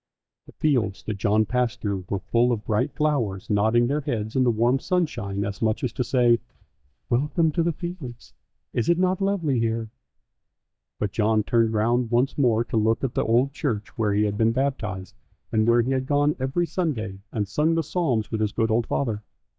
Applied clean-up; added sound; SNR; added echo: neural mask model DeepFilterNet 3.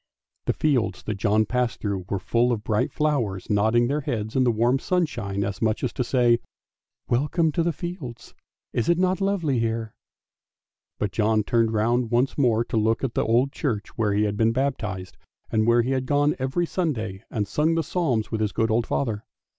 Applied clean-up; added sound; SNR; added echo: none; none; none; none.